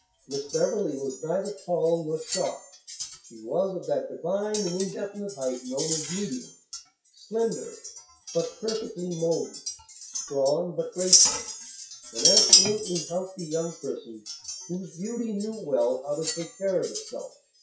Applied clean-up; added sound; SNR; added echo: classical method WPE with log-MMSE.